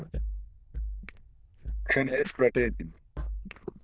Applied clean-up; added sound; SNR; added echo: neural diffusion model UNIVERSE++.